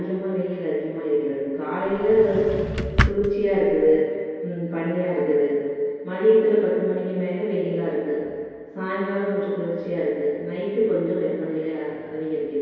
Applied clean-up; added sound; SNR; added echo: none; Drawer open or close; 4 dB; reverberation time 2.2 s.